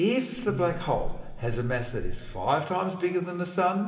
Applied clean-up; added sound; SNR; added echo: none; Buzz; 5 dB; reverberation time 2.5 s.